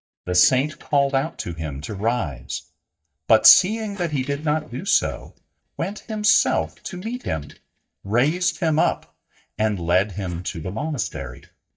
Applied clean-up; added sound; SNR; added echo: neural mask model DeepFilterNet 3.